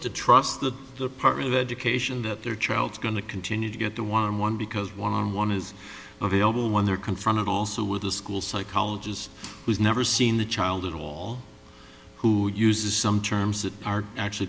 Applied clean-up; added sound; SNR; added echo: none; none; none; none.